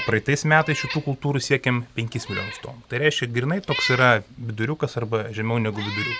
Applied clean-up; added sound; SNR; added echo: none; Meow; 11 dB; none.